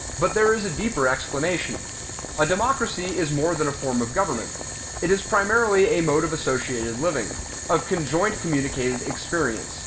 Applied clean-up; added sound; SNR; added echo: none; Boiling; 8 dB; reverberation time 0.6 s.